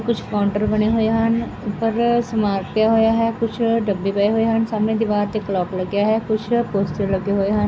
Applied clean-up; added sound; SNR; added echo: none; none; none; none.